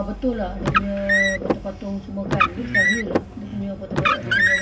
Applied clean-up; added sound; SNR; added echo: none; Car; -4 dB; reverberation time 0.7 s.